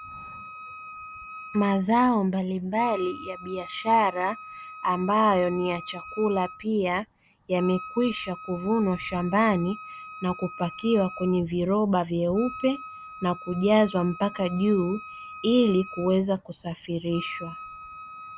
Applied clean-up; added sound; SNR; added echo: none; Wind instrument, woodwind instrument; 15 dB; none.